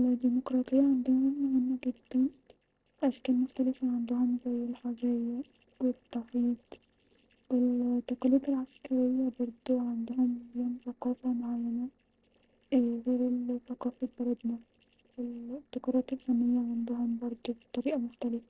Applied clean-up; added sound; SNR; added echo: neural separator model SepFormer DNS4.